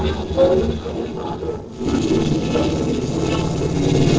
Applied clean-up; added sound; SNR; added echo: neural separator model SepFormer DNS4.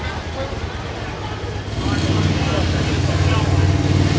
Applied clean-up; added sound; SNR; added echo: none; none; none; none.